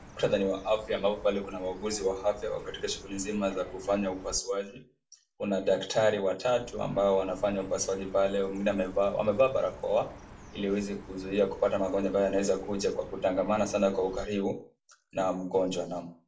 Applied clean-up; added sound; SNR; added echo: none; Chirp, tweet; 19 dB; reverberation time 0.3 s.